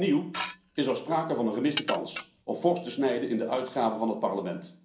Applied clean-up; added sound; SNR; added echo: none; Dishes, pots, and pans / Glass; 10 dB; reverberation time 0.6 s.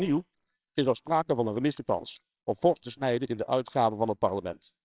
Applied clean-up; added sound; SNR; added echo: neural separator model SepFormer WHAMR!.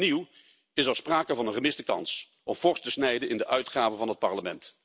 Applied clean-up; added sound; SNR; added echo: none; none; none; none.